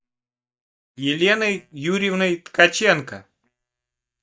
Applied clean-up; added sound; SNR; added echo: neural mask model DeepFilterNet 3.